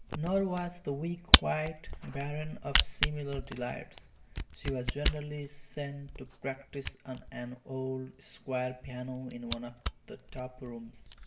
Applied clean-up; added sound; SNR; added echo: none; Camera; -2 dB; reverberation time 0.7 s.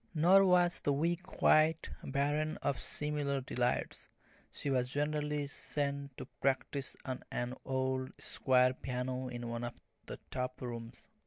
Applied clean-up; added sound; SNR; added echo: none; none; none; none.